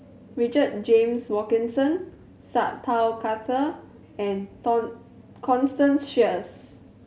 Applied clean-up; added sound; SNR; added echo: none; none; none; none.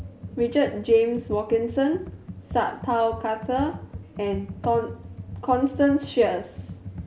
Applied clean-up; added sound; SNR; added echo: none; Computer keyboard; 13 dB; none.